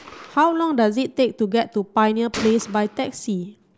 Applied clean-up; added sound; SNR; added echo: none; Gunshot, gunfire; 17 dB; none.